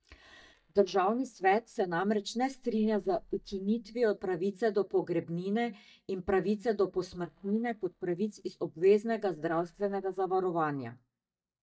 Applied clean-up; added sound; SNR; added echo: neural mask model DeepFilterNet 3.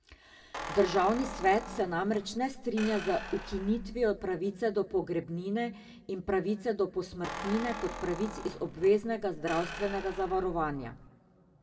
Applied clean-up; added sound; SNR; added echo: none; Squeak; 11 dB; reverberation time 2.2 s.